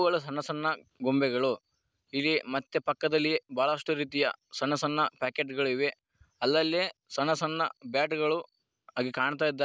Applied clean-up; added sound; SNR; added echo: none; none; none; none.